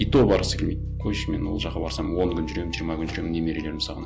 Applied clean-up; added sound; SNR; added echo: none; Bass guitar; 6 dB; none.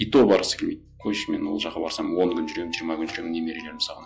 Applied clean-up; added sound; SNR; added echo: classical method log-MMSE.